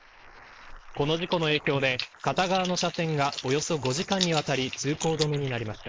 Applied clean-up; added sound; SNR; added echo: neural mask model Resemble Enhance denoiser.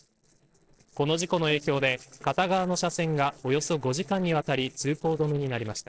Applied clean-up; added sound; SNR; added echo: neural separator model SepFormer DNS4.